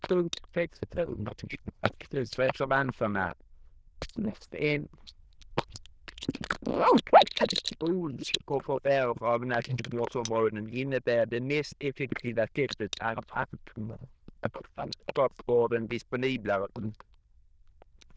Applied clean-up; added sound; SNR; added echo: neural diffusion model UNIVERSE++.